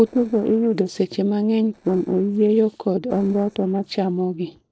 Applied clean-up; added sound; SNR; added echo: neural separator model SepFormer DNS4.